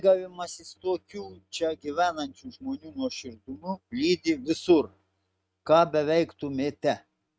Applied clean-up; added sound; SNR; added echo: neural mask model RNNoise.